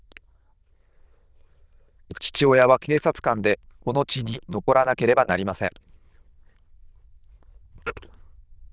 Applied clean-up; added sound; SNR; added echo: neural diffusion model UNIVERSE++.